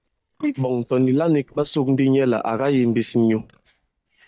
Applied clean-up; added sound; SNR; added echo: neural mask model DeepFilterNet 3.